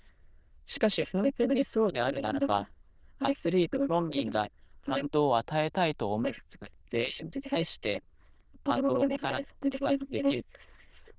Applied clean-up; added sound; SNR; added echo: neural diffusion model UNIVERSE++.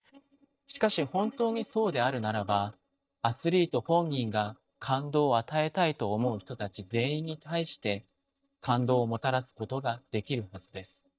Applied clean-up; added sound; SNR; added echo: neural mask model DeepFilterNet 3.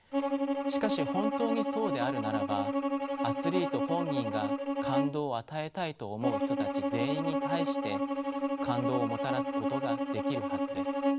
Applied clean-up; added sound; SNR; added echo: none; Bowed string instrument; -4 dB; none.